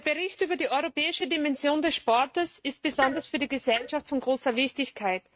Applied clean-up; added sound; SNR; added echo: neural mask model RNNoise.